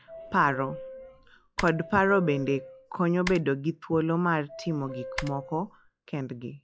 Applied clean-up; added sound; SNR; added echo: classical method log-MMSE.